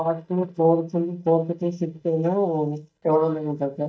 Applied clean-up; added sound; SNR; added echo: neural mask model DeepFilterNet 3.